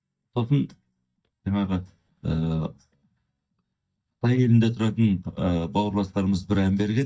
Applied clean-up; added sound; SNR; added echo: neural mask model DeepFilterNet 3.